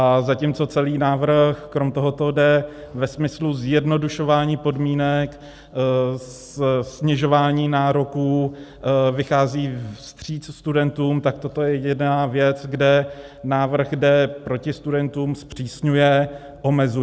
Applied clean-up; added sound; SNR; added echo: none; none; none; none.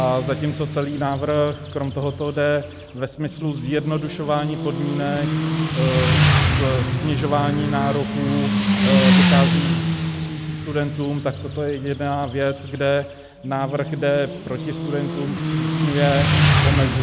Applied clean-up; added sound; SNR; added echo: none; Motorcycle; -2 dB; none.